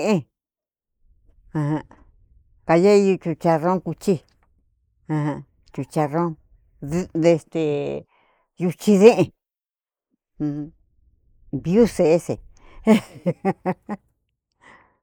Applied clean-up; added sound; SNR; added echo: neural mask model Resemble Enhance denoiser.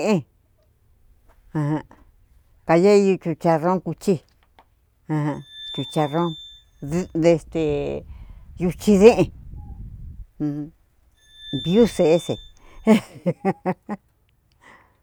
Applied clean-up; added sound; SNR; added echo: none; Glass; 19 dB; none.